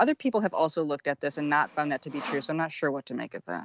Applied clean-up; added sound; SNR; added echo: none; Sawing; 16 dB; none.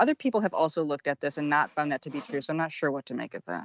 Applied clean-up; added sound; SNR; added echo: neural mask model RNNoise.